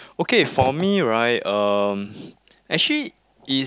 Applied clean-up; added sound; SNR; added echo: none; none; none; none.